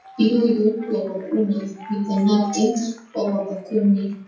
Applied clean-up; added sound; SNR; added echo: classical method WPE with log-MMSE.